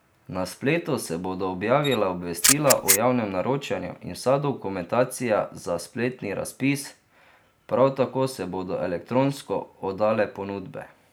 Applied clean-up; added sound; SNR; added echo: none; Camera; -1 dB; none.